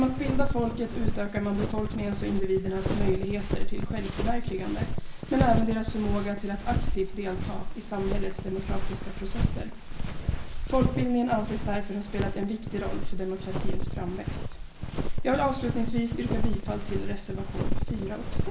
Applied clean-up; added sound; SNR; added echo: none; Walk, footsteps; -3 dB; reverberation time 0.7 s.